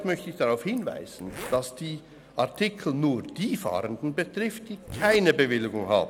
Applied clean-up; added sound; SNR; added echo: none; Zipper (clothing); 19 dB; none.